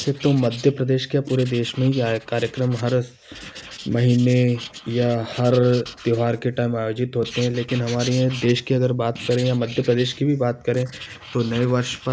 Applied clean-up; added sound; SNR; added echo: neural mask model Resemble Enhance denoiser.